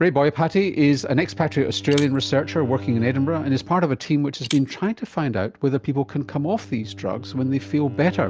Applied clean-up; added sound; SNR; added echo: none; Shatter + Bowed string instrument; 16 dB; none.